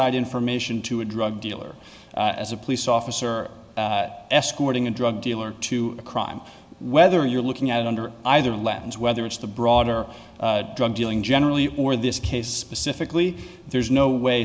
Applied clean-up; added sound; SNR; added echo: none; none; none; none.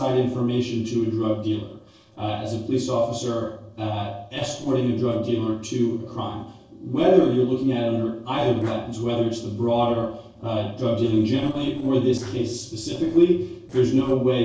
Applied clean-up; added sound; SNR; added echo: neural separator model SepFormer DNS4.